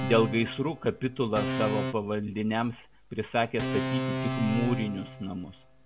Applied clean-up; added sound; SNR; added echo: none; Organ; 5 dB; none.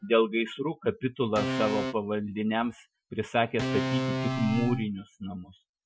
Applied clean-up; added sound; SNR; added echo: classical method Wiener filter.